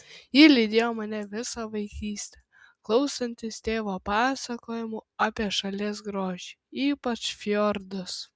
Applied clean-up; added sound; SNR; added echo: none; none; none; none.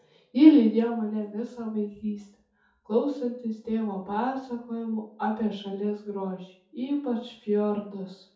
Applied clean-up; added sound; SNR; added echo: none; none; none; reverberation time 0.5 s.